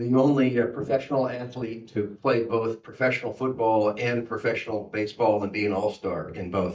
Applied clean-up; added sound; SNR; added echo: neural mask model DeepFilterNet 3.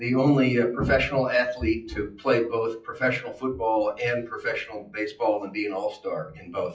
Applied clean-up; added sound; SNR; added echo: classical method WPE with log-MMSE.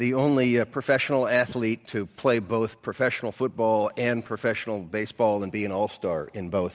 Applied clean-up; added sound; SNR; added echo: none; none; none; none.